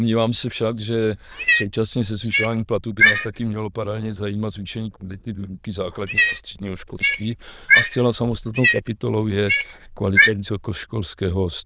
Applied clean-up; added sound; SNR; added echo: neural diffusion model UNIVERSE++.